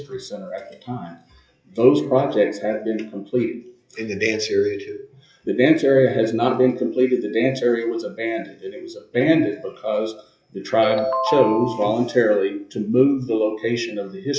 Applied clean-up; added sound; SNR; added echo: classical method WPE with log-MMSE.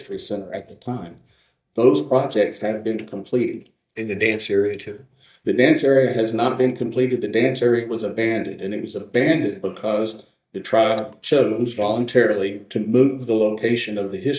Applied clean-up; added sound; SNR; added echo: neural mask model DeepFilterNet 3.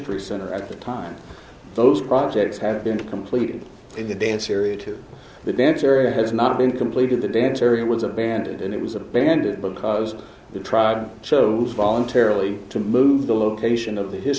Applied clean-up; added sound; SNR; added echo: none; none; none; none.